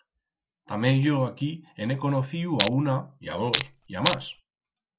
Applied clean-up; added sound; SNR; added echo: none; Crushing; 2 dB; none.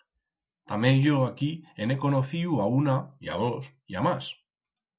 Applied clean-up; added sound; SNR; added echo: none; none; none; none.